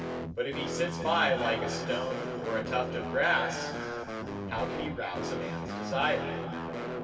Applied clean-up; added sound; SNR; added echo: none; Guitar; 3 dB; reverberation time 2.5 s.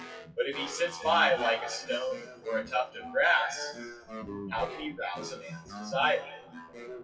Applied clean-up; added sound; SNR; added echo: classical method WPE with log-MMSE.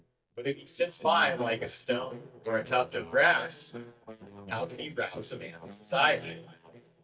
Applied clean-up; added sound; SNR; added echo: neural mask model DeepFilterNet 3.